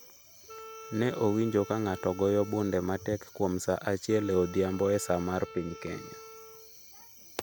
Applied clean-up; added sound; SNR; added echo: none; Wind instrument, woodwind instrument; 17 dB; none.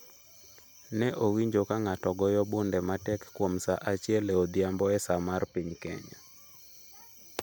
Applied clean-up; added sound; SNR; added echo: none; none; none; none.